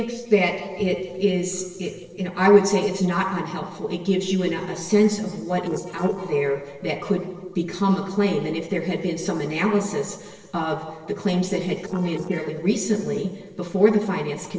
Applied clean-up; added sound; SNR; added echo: neural separator model SepFormer DNS4.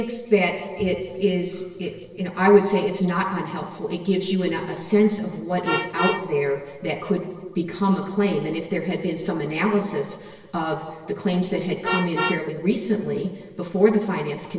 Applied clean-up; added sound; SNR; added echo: none; Vehicle horn, car horn, honking; 13 dB; reverberation time 1.3 s.